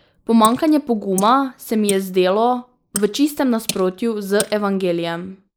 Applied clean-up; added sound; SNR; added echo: neural mask model Resemble Enhance denoiser.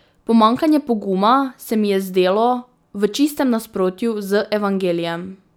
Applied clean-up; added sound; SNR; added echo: none; none; none; none.